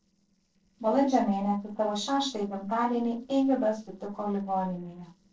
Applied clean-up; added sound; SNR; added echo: neural separator model SepFormer DNS4.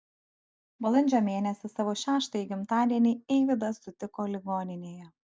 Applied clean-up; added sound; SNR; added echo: none; none; none; none.